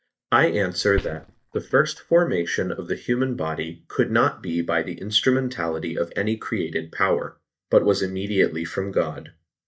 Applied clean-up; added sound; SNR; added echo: neural mask model DeepFilterNet 3.